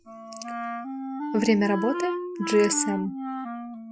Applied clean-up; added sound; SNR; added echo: classical method Wiener filter.